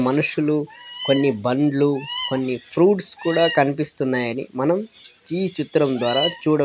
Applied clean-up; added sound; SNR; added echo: none; none; none; none.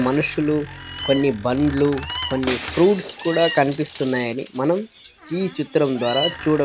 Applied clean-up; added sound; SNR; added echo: none; Shatter + Squeak; 14 dB; none.